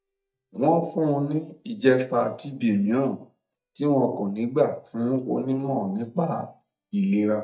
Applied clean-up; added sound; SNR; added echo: neural mask model DeepFilterNet 3.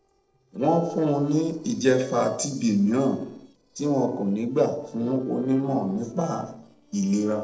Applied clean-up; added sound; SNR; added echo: neural separator model SepFormer DNS4.